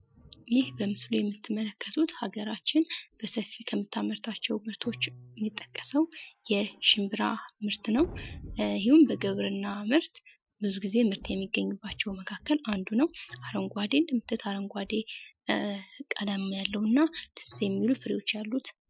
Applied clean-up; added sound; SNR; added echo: classical method Wiener filter.